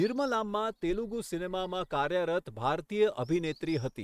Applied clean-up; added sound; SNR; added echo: neural mask model RNNoise.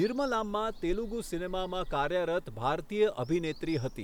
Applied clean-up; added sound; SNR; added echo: none; Bird vocalization, bird call, bird song; 12 dB; none.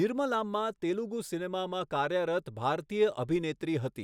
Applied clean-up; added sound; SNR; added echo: none; none; none; none.